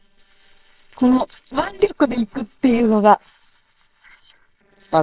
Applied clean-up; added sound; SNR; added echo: neural separator model SepFormer WHAMR!.